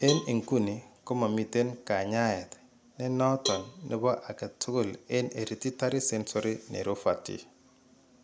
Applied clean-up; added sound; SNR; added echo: none; Cowbell; 11 dB; none.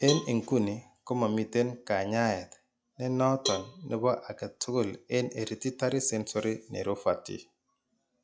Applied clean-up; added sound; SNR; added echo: classical method log-MMSE.